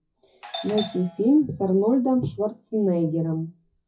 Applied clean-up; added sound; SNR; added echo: classical method WPE with log-MMSE.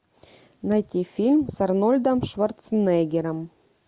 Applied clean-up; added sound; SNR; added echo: none; none; none; none.